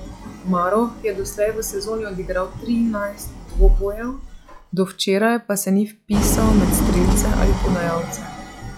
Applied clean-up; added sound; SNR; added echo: classical method log-MMSE.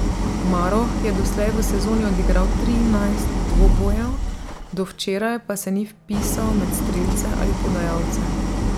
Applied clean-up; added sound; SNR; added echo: none; Idling; -4 dB; none.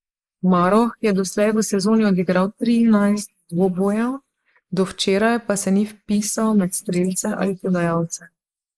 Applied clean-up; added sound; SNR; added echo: neural mask model Resemble Enhance denoiser.